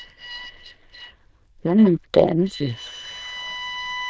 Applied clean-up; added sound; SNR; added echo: neural diffusion model UNIVERSE++.